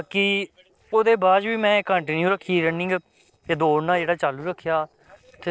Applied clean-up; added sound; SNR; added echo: neural separator model SepFormer DNS4.